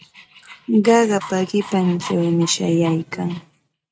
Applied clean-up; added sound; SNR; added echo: neural mask model RNNoise.